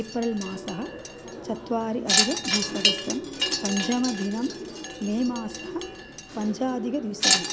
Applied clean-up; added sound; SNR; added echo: none; Wind chime; 0 dB; none.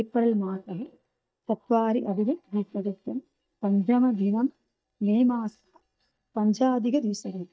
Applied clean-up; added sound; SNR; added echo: neural mask model DeepFilterNet 3.